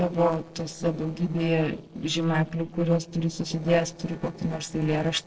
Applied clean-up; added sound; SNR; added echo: neural separator model SepFormer DNS4.